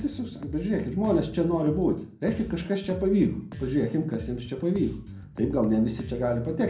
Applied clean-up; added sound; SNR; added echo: none; Bass guitar; 14 dB; reverberation time 0.6 s.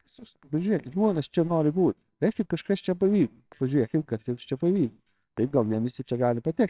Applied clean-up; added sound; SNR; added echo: neural separator model SepFormer WHAMR!.